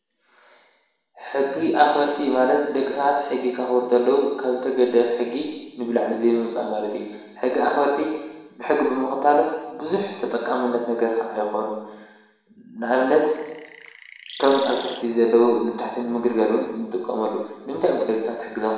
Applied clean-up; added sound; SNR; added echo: none; Chirp, tweet; 16 dB; reverberation time 1.1 s.